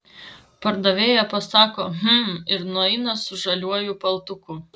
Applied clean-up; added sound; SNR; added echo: none; none; none; none.